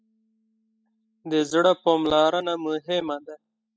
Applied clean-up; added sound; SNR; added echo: classical method spectral subtraction.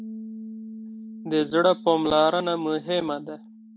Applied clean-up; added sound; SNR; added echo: none; Piano; 15 dB; none.